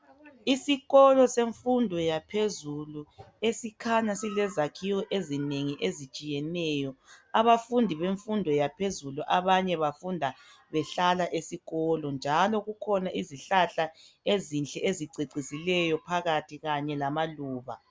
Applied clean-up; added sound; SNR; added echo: none; none; none; none.